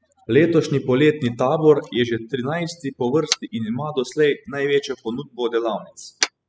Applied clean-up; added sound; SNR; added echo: classical method spectral subtraction.